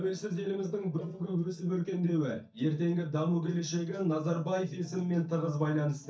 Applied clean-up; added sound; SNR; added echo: neural mask model DeepFilterNet 3.